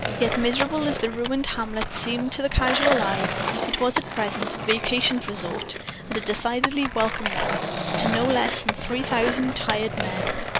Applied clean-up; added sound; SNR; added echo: none; Skateboard; 2 dB; none.